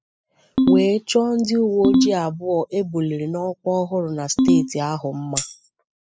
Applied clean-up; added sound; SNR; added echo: classical method spectral subtraction.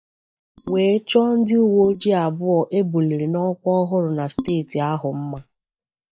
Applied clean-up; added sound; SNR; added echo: neural mask model DeepFilterNet 3.